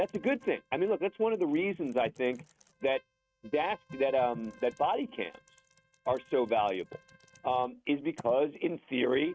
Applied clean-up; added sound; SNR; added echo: neural mask model RNNoise.